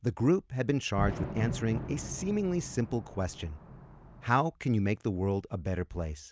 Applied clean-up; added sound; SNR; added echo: none; Fireworks; 7 dB; none.